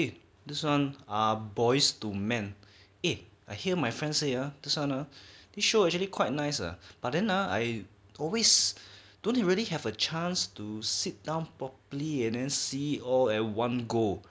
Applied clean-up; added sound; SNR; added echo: none; none; none; none.